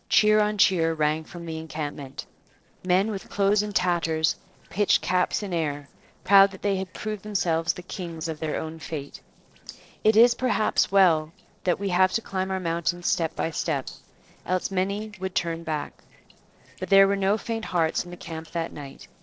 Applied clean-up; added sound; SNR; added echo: neural separator model SepFormer DNS4.